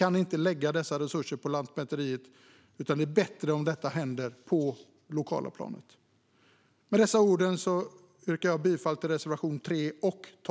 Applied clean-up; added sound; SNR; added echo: none; none; none; none.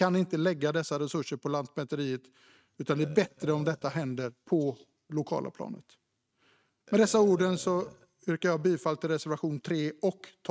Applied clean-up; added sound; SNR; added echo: neural mask model RNNoise.